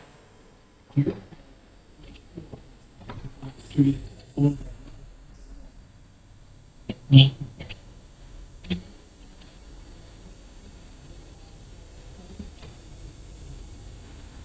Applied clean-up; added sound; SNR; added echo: neural mask model DeepFilterNet 3.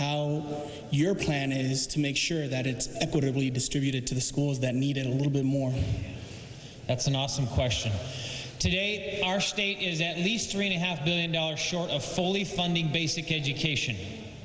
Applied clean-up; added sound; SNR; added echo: none; none; none; none.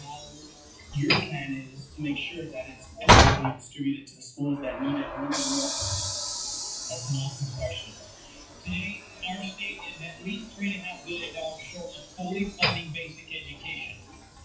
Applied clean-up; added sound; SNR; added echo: classical method WPE with log-MMSE.